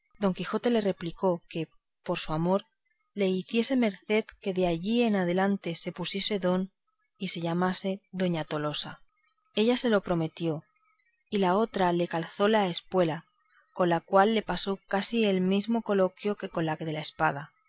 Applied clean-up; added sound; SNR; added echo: none; none; none; none.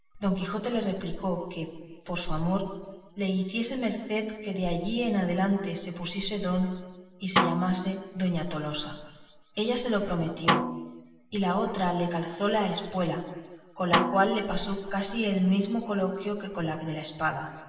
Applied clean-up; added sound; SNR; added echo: none; Snare drum; 3 dB; reverberation time 1.3 s.